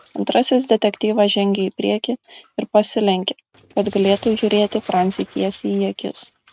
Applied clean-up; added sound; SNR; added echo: neural mask model RNNoise.